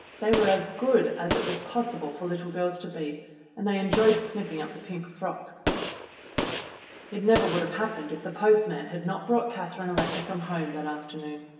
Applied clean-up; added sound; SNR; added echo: none; Gunshot, gunfire; 7 dB; reverberation time 1.2 s.